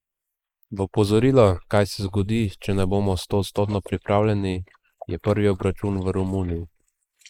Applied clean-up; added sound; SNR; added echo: neural mask model Resemble Enhance denoiser.